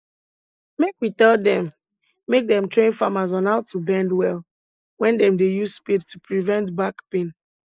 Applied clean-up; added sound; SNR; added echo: neural mask model Resemble Enhance denoiser.